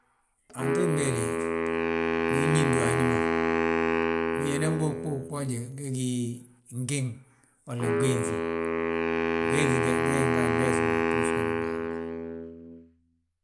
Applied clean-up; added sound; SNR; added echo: none; Wind instrument, woodwind instrument; -4 dB; none.